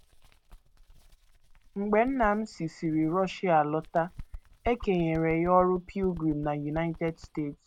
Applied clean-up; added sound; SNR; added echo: none; Bird; 17 dB; none.